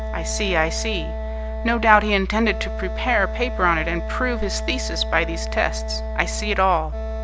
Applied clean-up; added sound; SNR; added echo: none; Wind instrument, woodwind instrument; 12 dB; none.